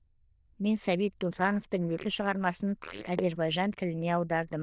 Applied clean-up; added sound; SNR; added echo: neural diffusion model UNIVERSE++.